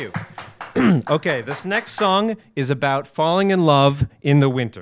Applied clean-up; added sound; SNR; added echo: none; none; none; none.